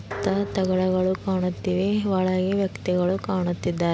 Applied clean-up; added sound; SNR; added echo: none; Dishes, pots, and pans; 16 dB; none.